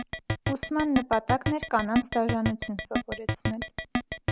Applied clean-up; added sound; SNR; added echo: none; Keyboard (musical); 1 dB; none.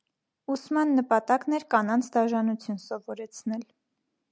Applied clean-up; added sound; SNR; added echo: none; none; none; none.